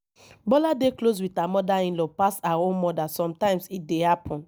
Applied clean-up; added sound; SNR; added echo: none; none; none; none.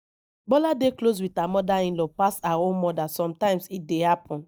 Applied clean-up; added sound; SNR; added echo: neural mask model DeepFilterNet 3.